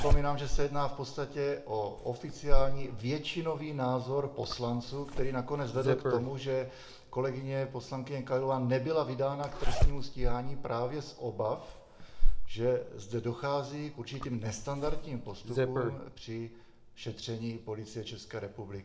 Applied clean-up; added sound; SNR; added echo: none; Zipper (clothing); -3 dB; reverberation time 0.5 s.